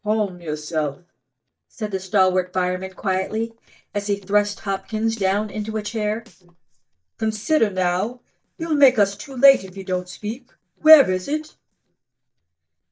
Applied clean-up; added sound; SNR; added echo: neural mask model DeepFilterNet 3.